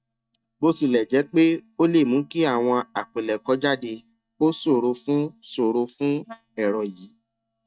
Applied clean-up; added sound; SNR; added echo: neural mask model DeepFilterNet 3.